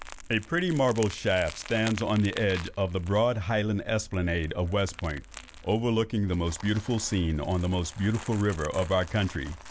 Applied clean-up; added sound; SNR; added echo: none; Crumpling, crinkling; 17 dB; none.